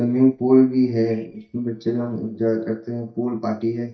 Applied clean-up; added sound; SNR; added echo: neural mask model DeepFilterNet 3.